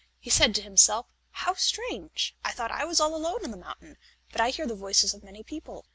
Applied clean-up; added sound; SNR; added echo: none; none; none; none.